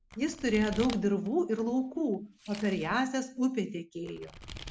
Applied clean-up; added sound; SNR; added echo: none; Domestic sounds, home sounds; 17 dB; none.